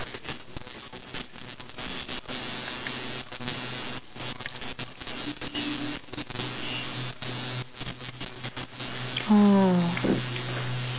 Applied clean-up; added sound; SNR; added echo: none; Sink (filling or washing); 18 dB; none.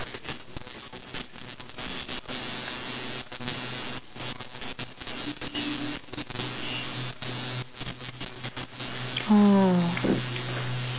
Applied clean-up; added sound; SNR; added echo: none; none; none; none.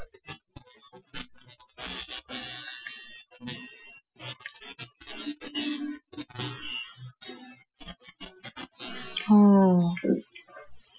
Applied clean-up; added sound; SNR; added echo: classical method Wiener filter.